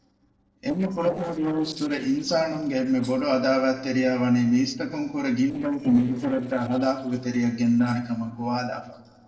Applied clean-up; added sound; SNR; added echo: neural separator model SepFormer DNS4.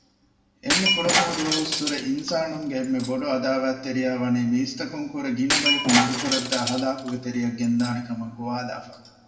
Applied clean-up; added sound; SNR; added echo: none; Shatter; 3 dB; reverberation time 1.4 s.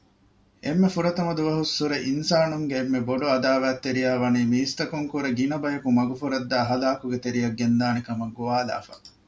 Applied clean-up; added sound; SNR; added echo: none; none; none; none.